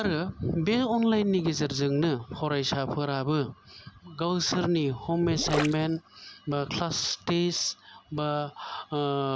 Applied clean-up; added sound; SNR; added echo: none; Gurgling; 6 dB; none.